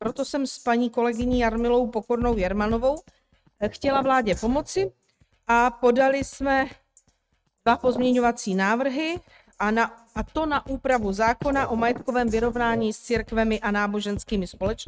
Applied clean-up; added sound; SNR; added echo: neural mask model RNNoise.